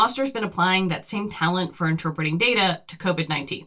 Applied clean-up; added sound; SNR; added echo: none; none; none; reverberation time 0.1 s.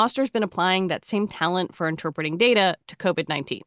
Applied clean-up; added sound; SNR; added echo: none; none; none; none.